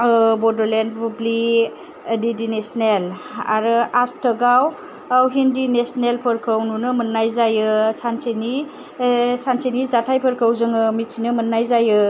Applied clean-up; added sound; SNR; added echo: none; none; none; none.